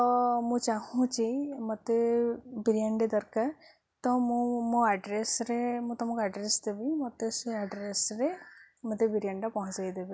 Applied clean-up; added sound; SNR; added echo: none; none; none; none.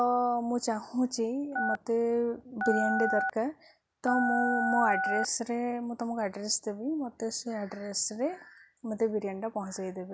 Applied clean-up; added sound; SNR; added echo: none; Telephone; 1 dB; none.